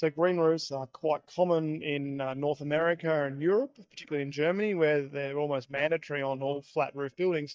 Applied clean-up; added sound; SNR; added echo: neural mask model DeepFilterNet 3.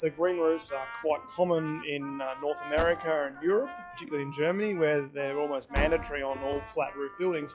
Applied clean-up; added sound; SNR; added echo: classical method log-MMSE.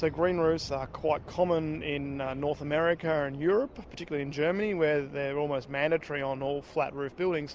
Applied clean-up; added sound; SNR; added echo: none; none; none; none.